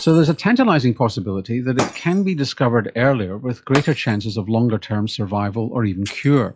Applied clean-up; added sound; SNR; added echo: classical method log-MMSE.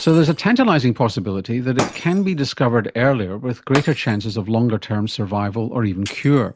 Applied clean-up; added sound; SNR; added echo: none; Shatter; 15 dB; none.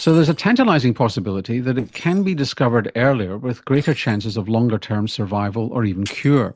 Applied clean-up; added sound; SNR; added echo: neural separator model SepFormer DNS4.